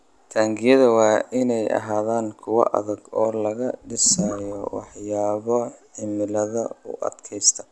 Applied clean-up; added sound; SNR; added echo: none; Gurgling / Liquid; 10 dB; none.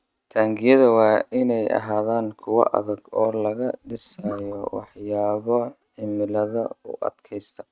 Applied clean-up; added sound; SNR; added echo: neural mask model RNNoise.